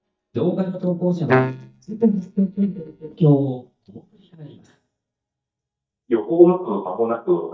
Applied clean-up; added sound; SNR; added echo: neural mask model DeepFilterNet 3.